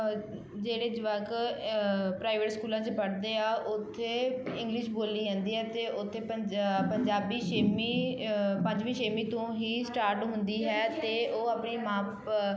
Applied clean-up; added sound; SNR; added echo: none; none; none; none.